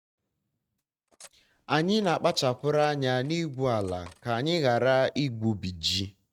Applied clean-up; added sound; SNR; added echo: neural mask model RNNoise.